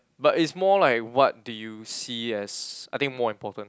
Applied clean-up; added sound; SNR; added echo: none; none; none; none.